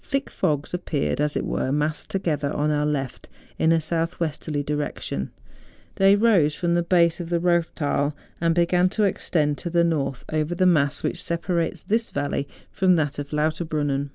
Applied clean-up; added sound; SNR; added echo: none; none; none; none.